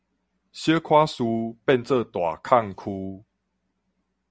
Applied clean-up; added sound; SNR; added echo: none; none; none; none.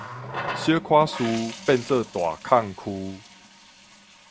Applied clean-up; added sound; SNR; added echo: none; Water tap, faucet; 12 dB; none.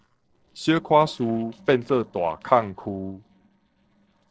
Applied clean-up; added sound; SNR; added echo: neural separator model SepFormer DNS4.